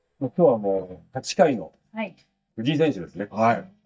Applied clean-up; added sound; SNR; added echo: neural mask model DeepFilterNet 3.